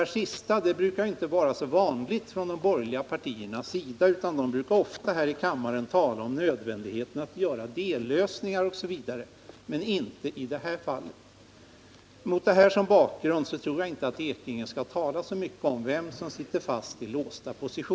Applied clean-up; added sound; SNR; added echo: none; none; none; none.